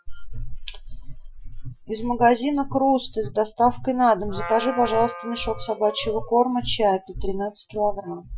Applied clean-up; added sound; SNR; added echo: classical method Wiener filter.